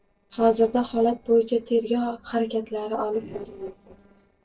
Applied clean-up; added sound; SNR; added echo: neural separator model SepFormer DNS4.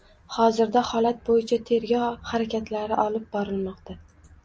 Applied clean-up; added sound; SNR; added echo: none; none; none; none.